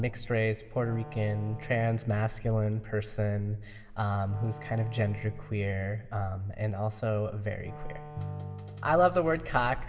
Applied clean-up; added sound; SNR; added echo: none; Wind instrument, woodwind instrument; 17 dB; reverberation time 1.6 s.